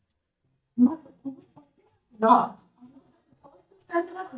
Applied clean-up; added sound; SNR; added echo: neural mask model DeepFilterNet 3.